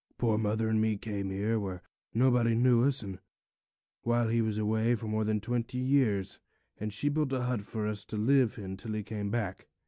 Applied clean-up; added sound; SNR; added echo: none; none; none; none.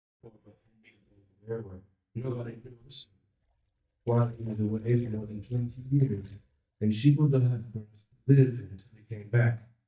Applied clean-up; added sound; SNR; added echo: neural mask model DeepFilterNet 3.